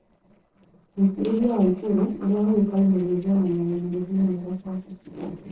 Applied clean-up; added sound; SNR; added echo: neural separator model SepFormer DNS4.